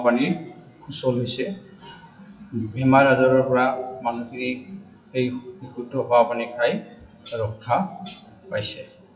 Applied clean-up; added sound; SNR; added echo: classical method WPE with log-MMSE.